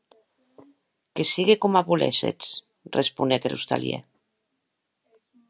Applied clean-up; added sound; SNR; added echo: none; none; none; none.